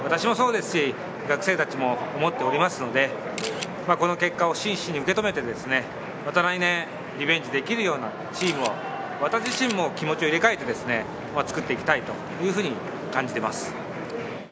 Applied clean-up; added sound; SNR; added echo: none; Camera; 8 dB; none.